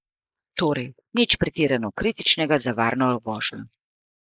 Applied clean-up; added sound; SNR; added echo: neural mask model Resemble Enhance denoiser.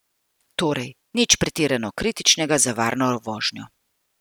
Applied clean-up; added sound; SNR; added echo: none; none; none; none.